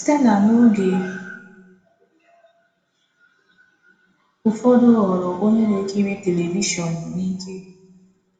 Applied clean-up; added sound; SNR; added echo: none; none; none; reverberation time 1.0 s.